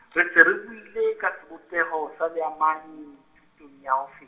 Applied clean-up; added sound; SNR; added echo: none; none; none; reverberation time 1.3 s.